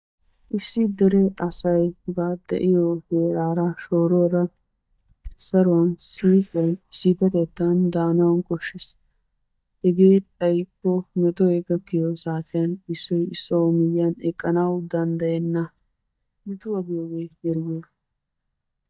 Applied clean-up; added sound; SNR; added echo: neural mask model DeepFilterNet 3.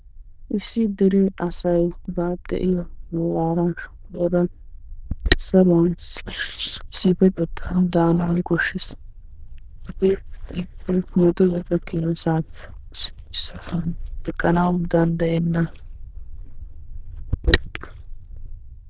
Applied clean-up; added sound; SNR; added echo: neural diffusion model UNIVERSE++.